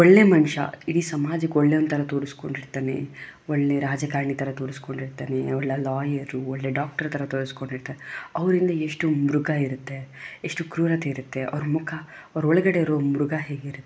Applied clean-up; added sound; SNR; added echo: none; none; none; none.